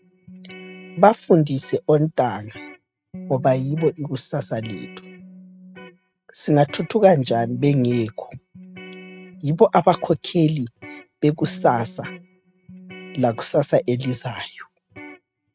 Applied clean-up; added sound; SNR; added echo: neural mask model RNNoise.